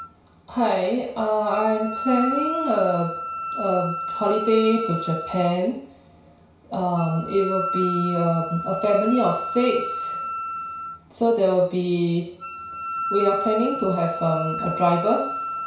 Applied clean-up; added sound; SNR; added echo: none; Wind instrument, woodwind instrument; 7 dB; reverberation time 0.6 s.